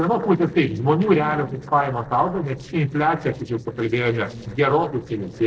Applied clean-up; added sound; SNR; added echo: neural separator model SepFormer DNS4.